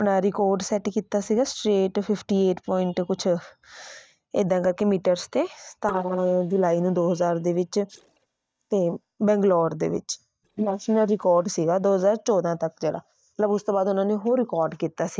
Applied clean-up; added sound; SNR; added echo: neural mask model DeepFilterNet 3.